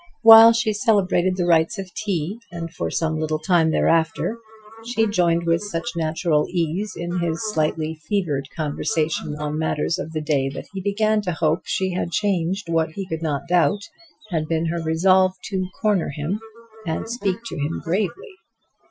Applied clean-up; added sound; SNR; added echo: classical method Wiener filter.